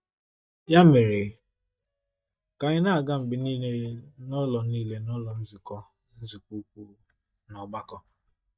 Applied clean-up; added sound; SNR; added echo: neural mask model DeepFilterNet 3.